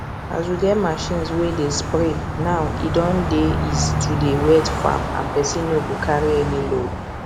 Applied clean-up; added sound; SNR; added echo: none; Car passing by; 3 dB; none.